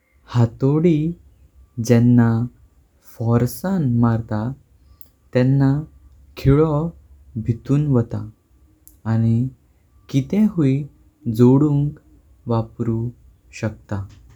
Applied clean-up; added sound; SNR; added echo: none; none; none; none.